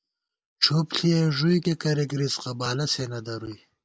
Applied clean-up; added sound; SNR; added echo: none; none; none; none.